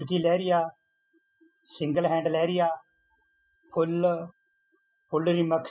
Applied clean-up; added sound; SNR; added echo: classical method spectral subtraction.